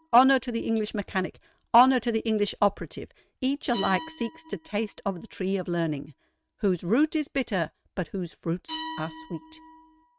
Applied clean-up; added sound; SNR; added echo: neural mask model RNNoise.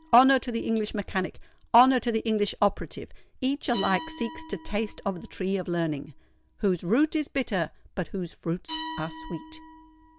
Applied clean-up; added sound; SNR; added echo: none; Glass; 17 dB; none.